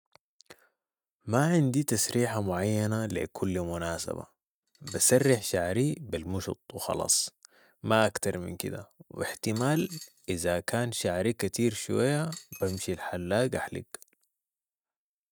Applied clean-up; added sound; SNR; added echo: neural mask model RNNoise.